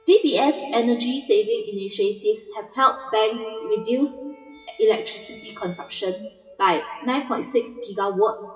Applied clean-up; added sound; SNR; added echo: classical method WPE with log-MMSE.